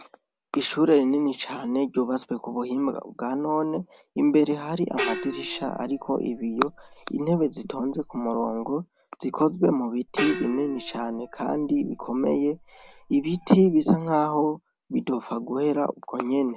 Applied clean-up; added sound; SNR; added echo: none; Gong; 12 dB; none.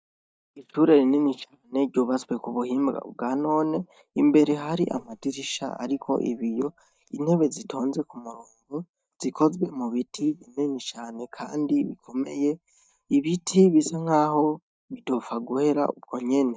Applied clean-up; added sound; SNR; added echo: neural mask model DeepFilterNet 3.